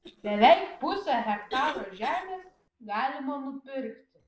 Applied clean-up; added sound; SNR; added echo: neural separator model SepFormer DNS4.